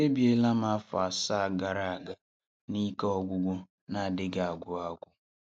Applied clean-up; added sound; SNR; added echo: none; none; none; none.